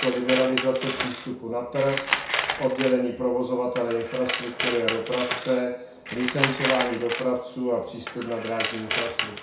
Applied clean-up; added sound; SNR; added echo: none; Tools; 4 dB; reverberation time 0.6 s.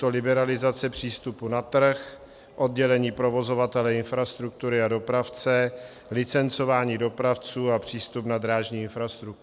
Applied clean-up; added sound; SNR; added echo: none; none; none; none.